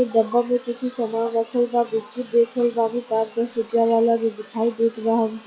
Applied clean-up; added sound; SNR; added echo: classical method log-MMSE.